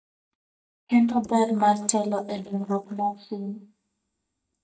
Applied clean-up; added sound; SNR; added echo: neural mask model DeepFilterNet 3.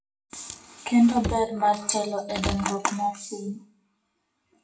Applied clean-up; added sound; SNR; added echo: classical method WPE with log-MMSE.